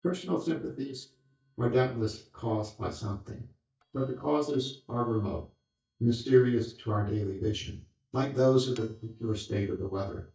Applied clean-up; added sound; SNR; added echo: neural mask model DeepFilterNet 3.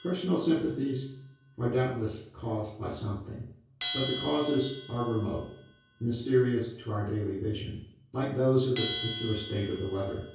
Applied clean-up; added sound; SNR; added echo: none; Bell; 11 dB; reverberation time 0.6 s.